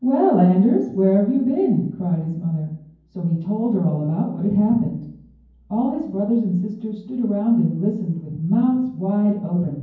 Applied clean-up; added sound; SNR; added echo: none; none; none; reverberation time 0.9 s.